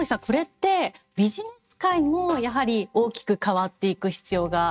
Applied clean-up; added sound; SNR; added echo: neural mask model RNNoise.